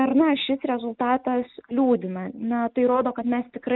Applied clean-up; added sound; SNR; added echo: neural mask model Resemble Enhance denoiser.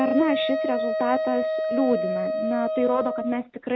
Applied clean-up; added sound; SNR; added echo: none; Wind instrument, woodwind instrument; 1 dB; none.